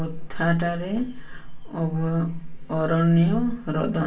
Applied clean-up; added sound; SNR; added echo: none; none; none; reverberation time 0.3 s.